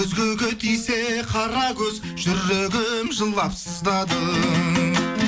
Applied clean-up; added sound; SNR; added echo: none; none; none; none.